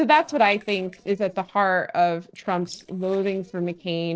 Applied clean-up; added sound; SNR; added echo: neural separator model SepFormer DNS4.